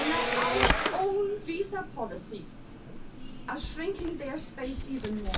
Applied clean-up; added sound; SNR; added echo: none; Camera; -2 dB; reverberation time 0.3 s.